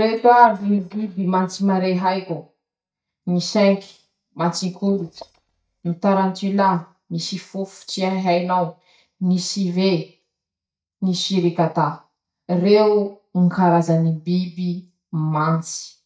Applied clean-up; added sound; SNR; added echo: neural mask model DeepFilterNet 3.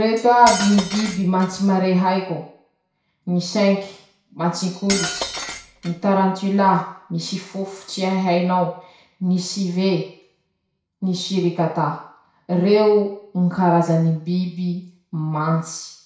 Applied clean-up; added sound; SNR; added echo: none; Cutlery, silverware; 9 dB; reverberation time 0.6 s.